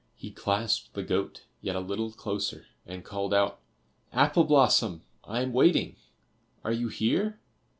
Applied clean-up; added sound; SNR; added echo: none; none; none; none.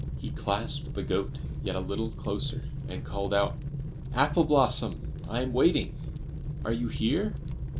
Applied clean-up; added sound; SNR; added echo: none; Fire; 4 dB; none.